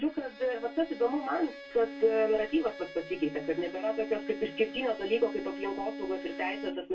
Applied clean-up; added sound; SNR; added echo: none; Bowed string instrument; 11 dB; reverberation time 0.2 s.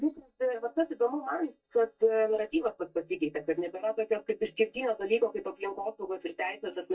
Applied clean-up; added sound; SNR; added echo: neural mask model DeepFilterNet 3.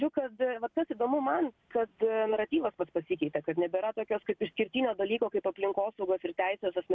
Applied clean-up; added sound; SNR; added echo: none; none; none; none.